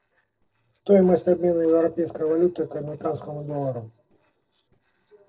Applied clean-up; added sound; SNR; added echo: neural separator model SepFormer DNS4.